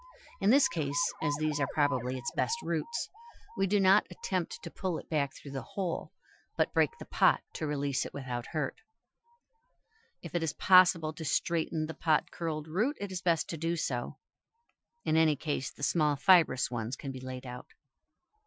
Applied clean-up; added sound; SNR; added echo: classical method Wiener filter.